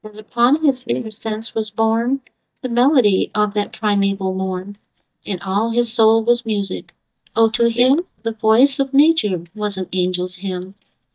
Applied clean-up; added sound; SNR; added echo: neural mask model DeepFilterNet 3.